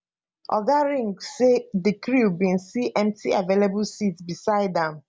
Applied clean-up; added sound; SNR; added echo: none; none; none; none.